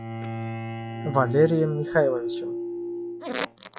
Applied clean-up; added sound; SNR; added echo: classical method log-MMSE.